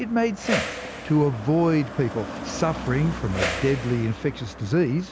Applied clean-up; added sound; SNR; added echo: none; Whoosh, swoosh, swish + Car passing by; 8 dB; none.